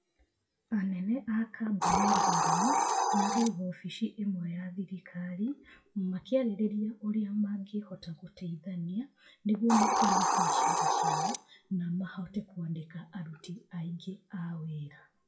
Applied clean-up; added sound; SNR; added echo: classical method WPE with log-MMSE.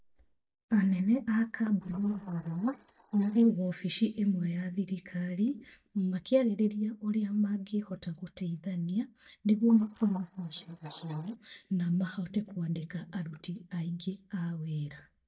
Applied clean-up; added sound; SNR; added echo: neural mask model DeepFilterNet 3.